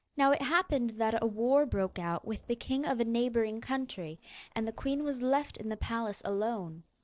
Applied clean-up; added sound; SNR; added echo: neural separator model SepFormer DNS4.